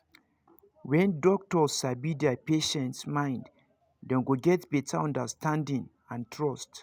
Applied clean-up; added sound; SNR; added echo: none; none; none; none.